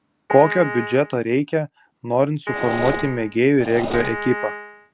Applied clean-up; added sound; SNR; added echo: none; Engine / Mechanisms + Piano; 7 dB; none.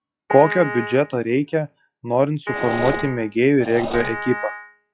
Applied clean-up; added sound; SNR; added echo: classical method log-MMSE.